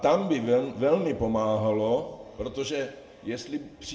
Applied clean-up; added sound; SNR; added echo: none; none; none; reverberation time 0.7 s.